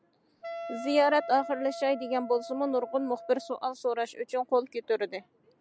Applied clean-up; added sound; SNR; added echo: none; Wind instrument, woodwind instrument; 11 dB; none.